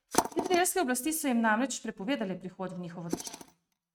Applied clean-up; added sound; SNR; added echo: neural mask model RNNoise.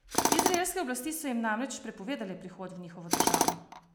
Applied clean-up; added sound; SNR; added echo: none; Tools; -2 dB; none.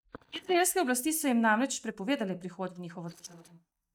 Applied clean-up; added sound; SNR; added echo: neural mask model DeepFilterNet 3.